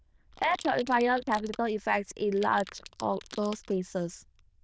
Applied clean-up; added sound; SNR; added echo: neural diffusion model UNIVERSE++.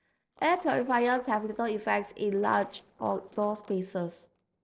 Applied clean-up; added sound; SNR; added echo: neural separator model SepFormer DNS4.